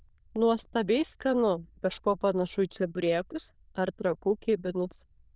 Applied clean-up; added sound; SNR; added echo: neural diffusion model UNIVERSE++.